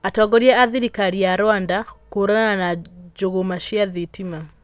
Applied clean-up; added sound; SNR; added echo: none; none; none; none.